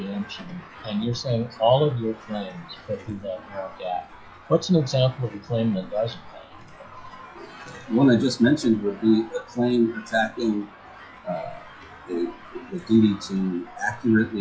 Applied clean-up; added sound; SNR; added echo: classical method log-MMSE.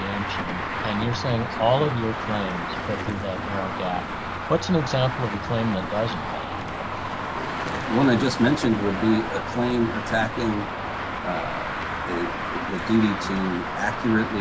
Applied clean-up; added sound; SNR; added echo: none; Traffic noise, roadway noise; 4 dB; none.